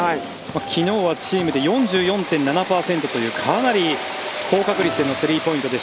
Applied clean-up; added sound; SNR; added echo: none; none; none; none.